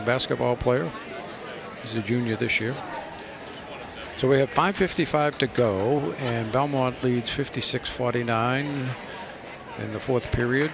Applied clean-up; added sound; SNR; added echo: none; none; none; none.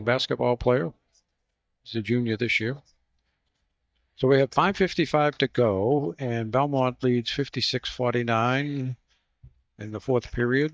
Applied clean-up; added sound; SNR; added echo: neural mask model DeepFilterNet 3.